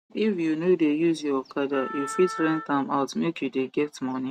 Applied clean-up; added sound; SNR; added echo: none; Wind instrument, woodwind instrument; 12 dB; none.